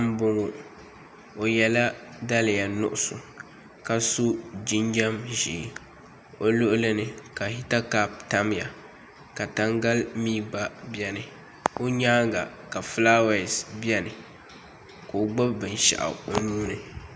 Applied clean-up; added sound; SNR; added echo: none; none; none; none.